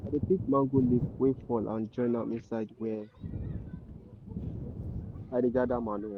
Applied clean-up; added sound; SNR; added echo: none; Thunder; 8 dB; none.